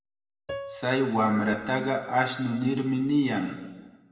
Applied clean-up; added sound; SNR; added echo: none; Piano; 18 dB; reverberation time 1.3 s.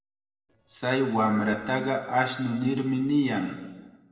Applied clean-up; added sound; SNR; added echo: neural separator model SepFormer DNS4.